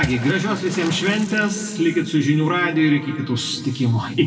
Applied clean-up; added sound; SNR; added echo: none; Water / Splash, splatter; 15 dB; reverberation time 2.4 s.